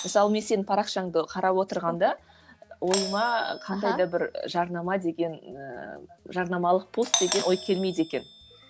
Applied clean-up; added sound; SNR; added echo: none; Doorbell; 11 dB; none.